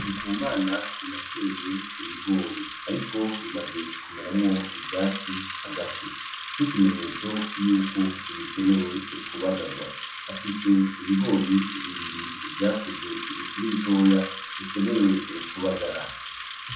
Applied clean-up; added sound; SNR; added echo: none; Bicycle; 5 dB; reverberation time 1.0 s.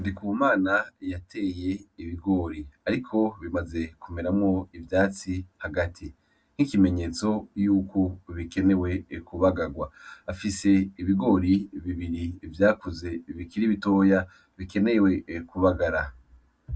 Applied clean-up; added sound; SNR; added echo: none; none; none; none.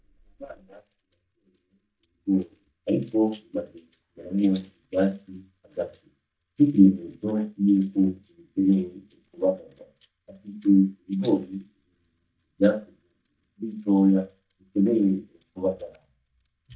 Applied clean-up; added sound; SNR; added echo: neural mask model DeepFilterNet 3.